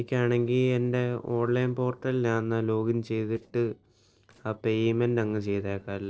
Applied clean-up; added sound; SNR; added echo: neural separator model SepFormer DNS4.